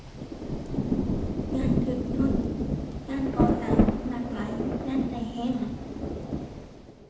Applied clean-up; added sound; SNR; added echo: none; Rain; -5 dB; reverberation time 0.8 s.